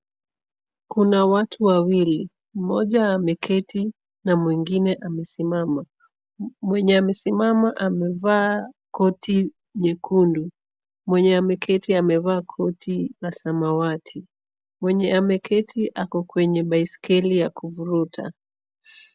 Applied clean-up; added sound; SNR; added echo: none; none; none; none.